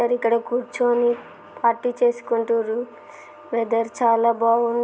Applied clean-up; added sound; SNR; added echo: none; none; none; none.